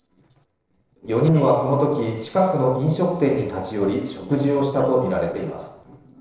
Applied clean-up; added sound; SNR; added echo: neural separator model SepFormer DNS4.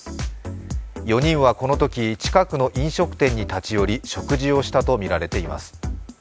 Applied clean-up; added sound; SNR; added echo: none; none; none; none.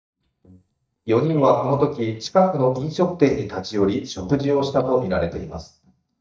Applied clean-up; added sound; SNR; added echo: neural mask model DeepFilterNet 3.